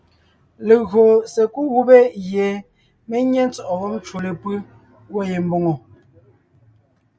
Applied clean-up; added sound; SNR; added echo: none; none; none; none.